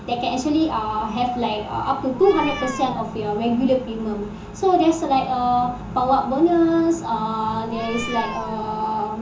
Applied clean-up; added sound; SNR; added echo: none; Meow; 12 dB; reverberation time 0.8 s.